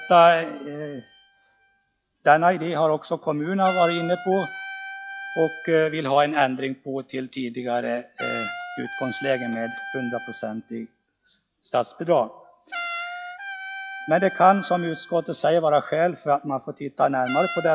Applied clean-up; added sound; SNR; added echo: classical method log-MMSE.